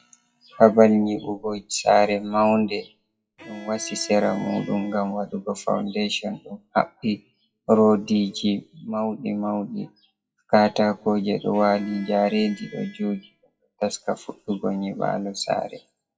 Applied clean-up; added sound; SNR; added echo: classical method WPE with log-MMSE.